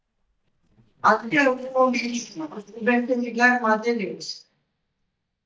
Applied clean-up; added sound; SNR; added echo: neural mask model DeepFilterNet 3.